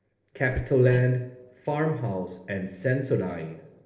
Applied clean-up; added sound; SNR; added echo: neural separator model SepFormer DNS4.